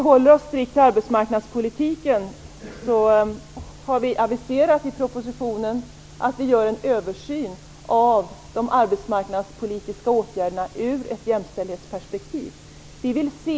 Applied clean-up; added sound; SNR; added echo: none; none; none; none.